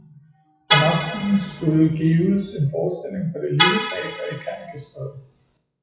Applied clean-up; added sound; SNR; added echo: classical method WPE with log-MMSE.